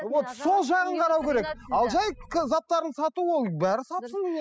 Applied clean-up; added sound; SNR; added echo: classical method spectral subtraction.